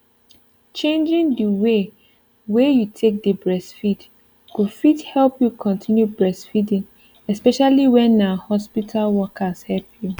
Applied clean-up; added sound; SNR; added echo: none; none; none; none.